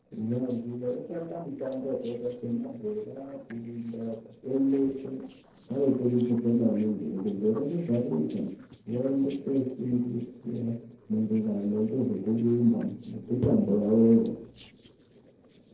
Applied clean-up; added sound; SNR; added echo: neural separator model SepFormer DNS4.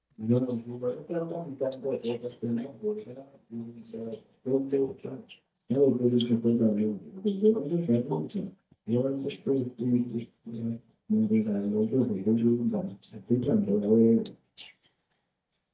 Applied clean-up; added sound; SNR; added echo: neural mask model DeepFilterNet 3.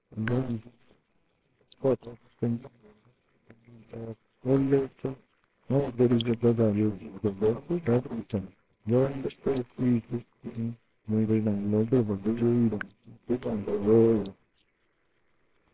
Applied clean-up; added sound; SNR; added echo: neural separator model SepFormer WHAMR!.